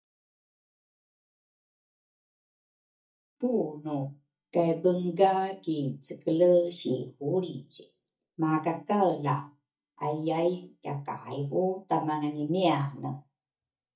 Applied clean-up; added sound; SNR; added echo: neural mask model DeepFilterNet 3.